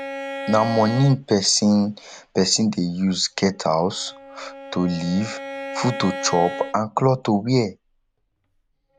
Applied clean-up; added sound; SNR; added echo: none; Bowed string instrument; 13 dB; none.